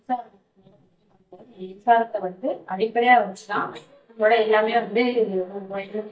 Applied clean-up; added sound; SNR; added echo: neural mask model DeepFilterNet 3.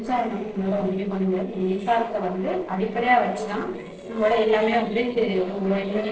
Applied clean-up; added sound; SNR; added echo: neural separator model SepFormer DNS4.